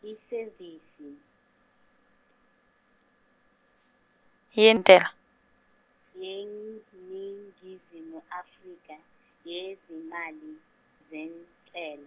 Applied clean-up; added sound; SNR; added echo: none; none; none; none.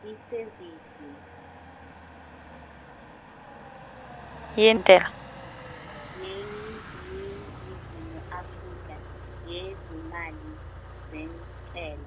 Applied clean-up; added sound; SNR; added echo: none; Motor vehicle (road); 13 dB; none.